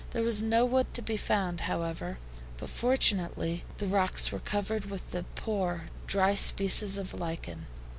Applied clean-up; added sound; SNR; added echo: none; none; none; none.